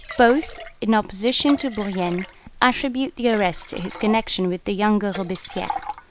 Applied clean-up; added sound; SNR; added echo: none; Liquid; 14 dB; none.